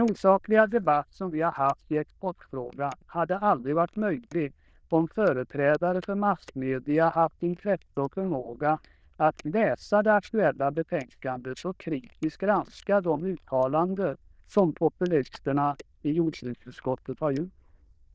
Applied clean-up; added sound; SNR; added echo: neural diffusion model UNIVERSE++.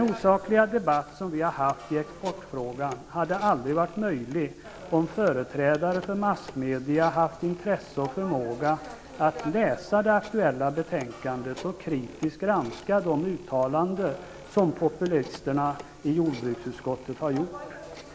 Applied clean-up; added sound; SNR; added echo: none; Telephone; 17 dB; none.